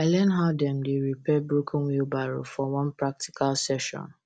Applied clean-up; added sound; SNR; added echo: none; none; none; none.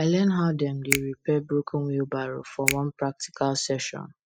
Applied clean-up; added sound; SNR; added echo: classical method spectral subtraction.